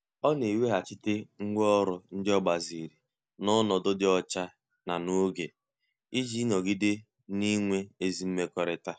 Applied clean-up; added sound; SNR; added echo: none; none; none; none.